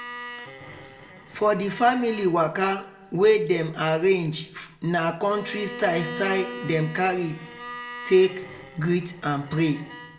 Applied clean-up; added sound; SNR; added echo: none; Bowed string instrument; 15 dB; reverberation time 0.4 s.